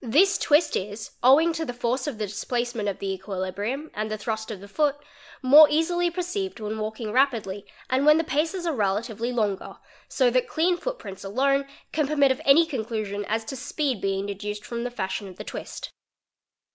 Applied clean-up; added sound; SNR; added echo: none; none; none; none.